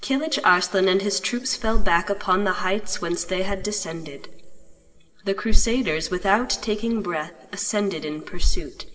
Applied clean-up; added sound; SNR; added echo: none; none; none; reverberation time 2.7 s.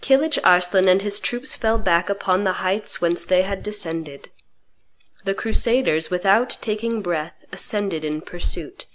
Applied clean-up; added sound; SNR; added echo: none; none; none; none.